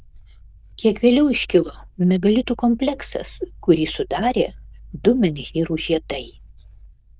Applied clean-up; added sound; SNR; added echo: neural diffusion model UNIVERSE++.